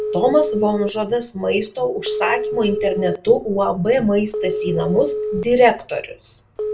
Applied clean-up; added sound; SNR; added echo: none; Telephone; 7 dB; reverberation time 0.2 s.